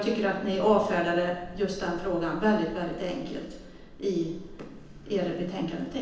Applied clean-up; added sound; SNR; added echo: none; Aircraft; 17 dB; reverberation time 0.9 s.